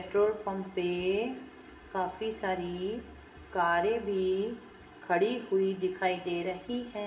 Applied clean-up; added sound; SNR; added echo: none; none; none; reverberation time 0.8 s.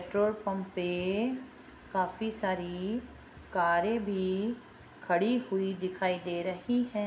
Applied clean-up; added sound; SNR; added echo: none; none; none; none.